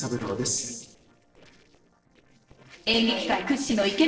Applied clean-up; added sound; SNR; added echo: neural separator model SepFormer DNS4.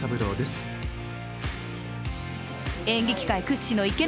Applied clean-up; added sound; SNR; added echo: none; none; none; none.